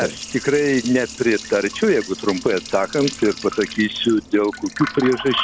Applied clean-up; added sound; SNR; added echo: none; Liquid; 13 dB; none.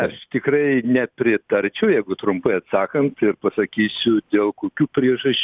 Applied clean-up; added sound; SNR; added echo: none; none; none; none.